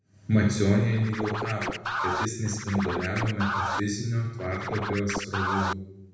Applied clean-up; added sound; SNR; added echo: none; Scratching (performance technique); 4 dB; reverberation time 1.0 s.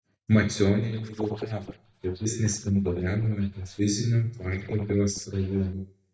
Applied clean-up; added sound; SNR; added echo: neural mask model DeepFilterNet 3.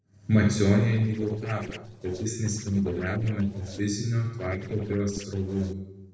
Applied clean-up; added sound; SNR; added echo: neural separator model SepFormer DNS4.